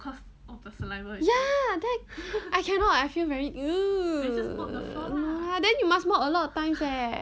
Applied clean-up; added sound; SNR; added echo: none; none; none; none.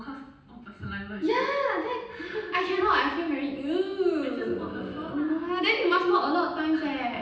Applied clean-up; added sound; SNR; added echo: none; none; none; reverberation time 0.9 s.